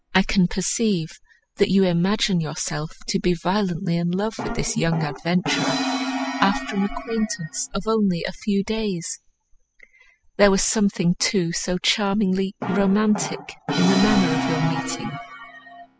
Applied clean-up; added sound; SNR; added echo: classical method spectral subtraction.